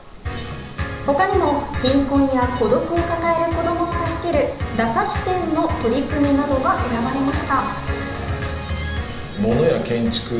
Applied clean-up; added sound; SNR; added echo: none; Insect; 19 dB; reverberation time 0.9 s.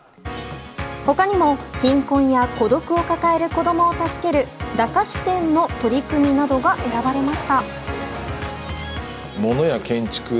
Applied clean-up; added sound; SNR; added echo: none; none; none; none.